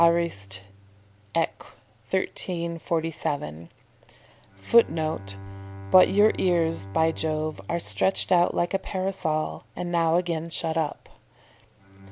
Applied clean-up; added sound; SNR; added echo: none; Bowed string instrument; 18 dB; none.